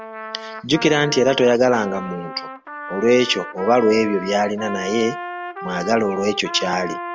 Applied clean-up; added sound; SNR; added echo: none; Trumpet; 11 dB; none.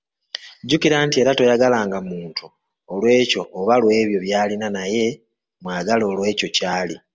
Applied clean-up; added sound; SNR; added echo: none; none; none; none.